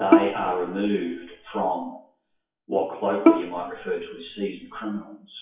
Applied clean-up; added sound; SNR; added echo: classical method WPE with log-MMSE.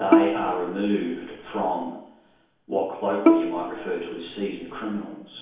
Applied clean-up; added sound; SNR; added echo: none; Bowed string instrument; -3 dB; reverberation time 2.2 s.